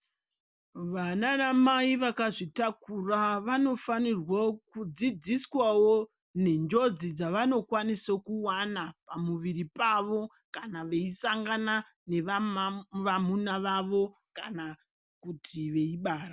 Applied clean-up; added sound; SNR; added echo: none; none; none; none.